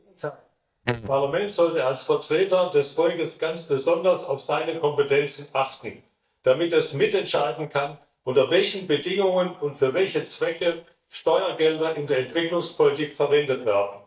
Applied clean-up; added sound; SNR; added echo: neural mask model DeepFilterNet 3.